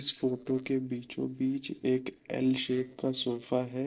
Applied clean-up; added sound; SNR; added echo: neural separator model SepFormer DNS4.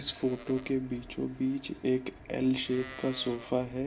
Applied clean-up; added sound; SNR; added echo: none; Livestock, farm animals, working animals; 18 dB; reverberation time 0.5 s.